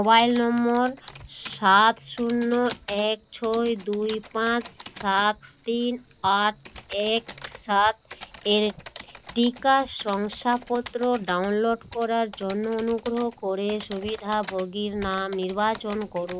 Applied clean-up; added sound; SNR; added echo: none; Typing; 20 dB; none.